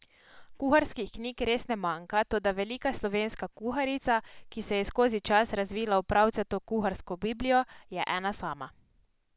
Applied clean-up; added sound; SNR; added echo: none; none; none; none.